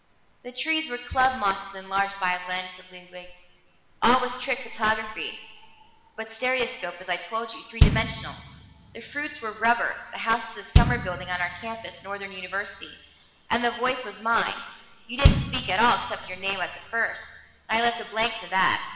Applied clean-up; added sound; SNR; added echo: none; Bass drum; 0 dB; reverberation time 1.7 s.